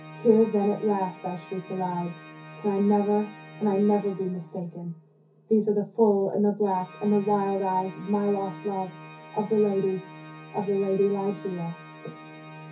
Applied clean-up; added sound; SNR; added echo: none; Organ; 18 dB; reverberation time 0.3 s.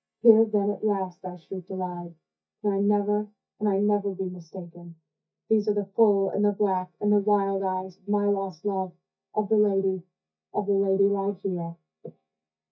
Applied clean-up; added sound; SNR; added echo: neural mask model DeepFilterNet 3.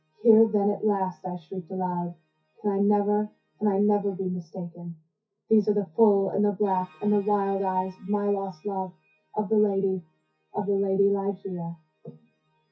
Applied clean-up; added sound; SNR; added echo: classical method WPE with log-MMSE.